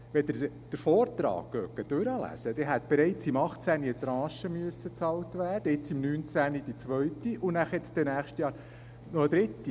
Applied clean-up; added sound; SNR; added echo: none; Engine; 18 dB; none.